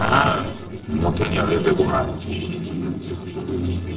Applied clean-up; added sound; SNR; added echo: neural separator model SepFormer DNS4.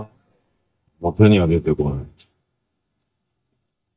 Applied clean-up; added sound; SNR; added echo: neural mask model DeepFilterNet 3.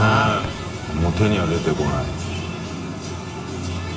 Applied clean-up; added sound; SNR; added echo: none; Crowd / Cheering / Fireworks; 19 dB; reverberation time 1.0 s.